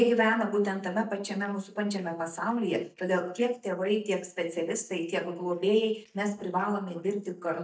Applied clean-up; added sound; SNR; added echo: neural mask model DeepFilterNet 3.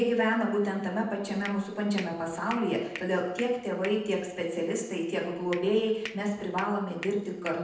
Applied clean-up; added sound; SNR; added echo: none; Hands; 17 dB; reverberation time 0.9 s.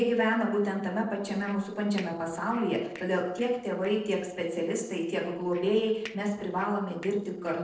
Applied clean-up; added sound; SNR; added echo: neural separator model SepFormer DNS4.